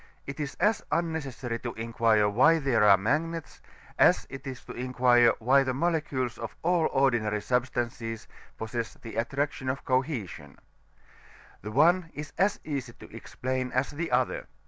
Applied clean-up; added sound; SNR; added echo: none; none; none; none.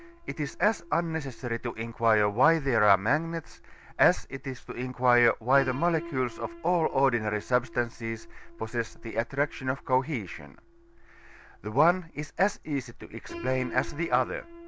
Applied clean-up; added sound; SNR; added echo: none; Piano; 19 dB; none.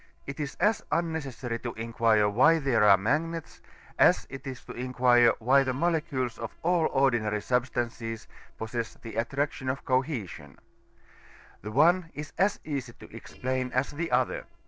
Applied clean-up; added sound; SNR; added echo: neural separator model SepFormer DNS4.